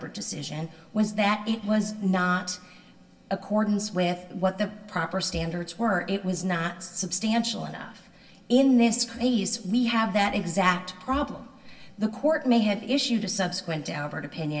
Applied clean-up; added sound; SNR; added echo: none; none; none; reverberation time 0.2 s.